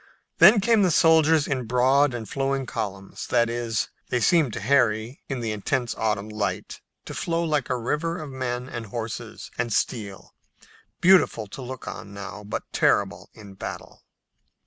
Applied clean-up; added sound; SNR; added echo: none; none; none; none.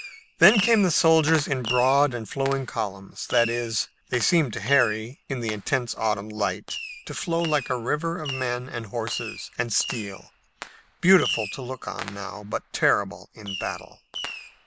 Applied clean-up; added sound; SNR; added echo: none; Fireworks; 11 dB; none.